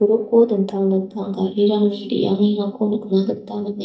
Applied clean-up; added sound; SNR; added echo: neural mask model DeepFilterNet 3.